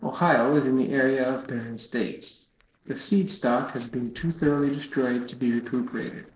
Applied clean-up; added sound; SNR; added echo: neural separator model SepFormer DNS4.